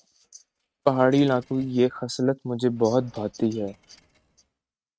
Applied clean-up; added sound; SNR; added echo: neural mask model RNNoise.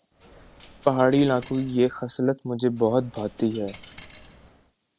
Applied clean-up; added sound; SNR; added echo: none; Coin (dropping); 20 dB; none.